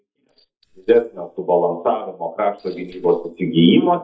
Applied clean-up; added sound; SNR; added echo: neural mask model DeepFilterNet 3.